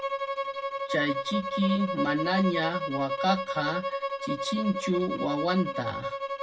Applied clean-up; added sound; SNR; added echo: none; Bowed string instrument; 2 dB; reverberation time 0.4 s.